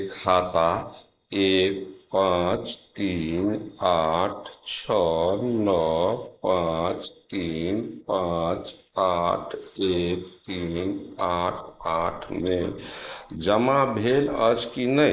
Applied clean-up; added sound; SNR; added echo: neural mask model Resemble Enhance denoiser.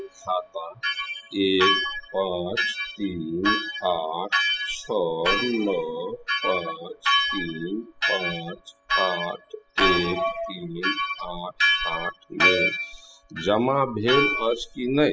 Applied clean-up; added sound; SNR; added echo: classical method spectral subtraction.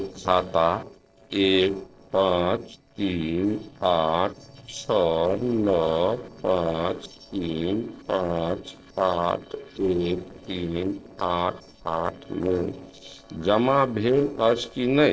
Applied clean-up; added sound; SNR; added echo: neural separator model SepFormer DNS4.